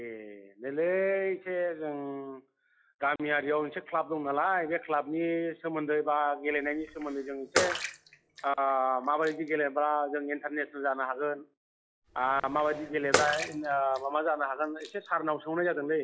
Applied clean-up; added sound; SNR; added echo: classical method log-MMSE.